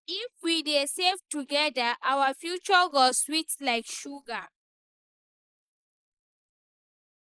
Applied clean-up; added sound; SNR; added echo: neural mask model Resemble Enhance denoiser.